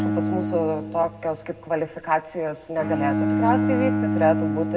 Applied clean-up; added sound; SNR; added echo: none; Bowed string instrument; 0 dB; reverberation time 0.3 s.